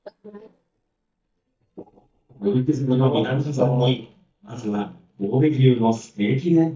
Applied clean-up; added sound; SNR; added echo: neural mask model DeepFilterNet 3.